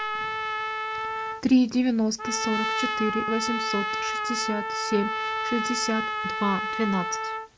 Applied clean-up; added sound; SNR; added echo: none; Trumpet; 2 dB; none.